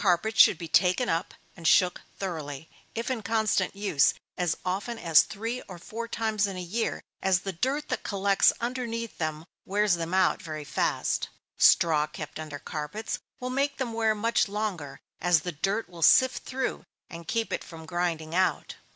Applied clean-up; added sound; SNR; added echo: none; none; none; none.